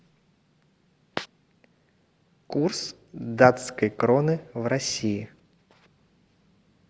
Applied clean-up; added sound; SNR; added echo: none; none; none; none.